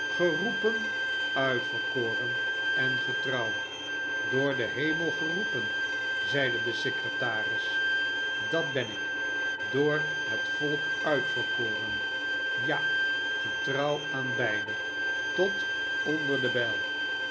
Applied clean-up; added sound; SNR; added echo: none; Bowed string instrument; -4 dB; none.